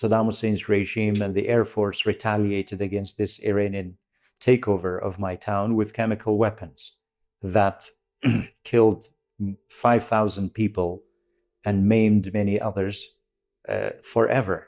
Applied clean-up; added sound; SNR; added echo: neural mask model DeepFilterNet 3.